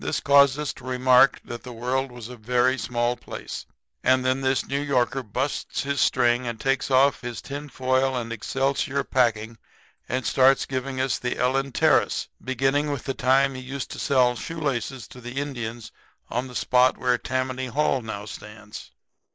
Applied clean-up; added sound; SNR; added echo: neural mask model Resemble Enhance denoiser.